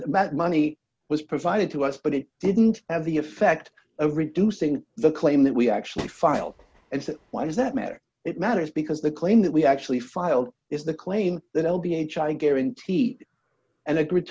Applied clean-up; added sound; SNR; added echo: none; Train; 16 dB; none.